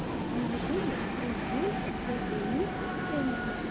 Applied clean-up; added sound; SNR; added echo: none; Train; -3 dB; none.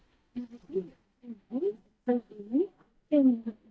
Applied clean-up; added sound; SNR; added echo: neural mask model DeepFilterNet 3.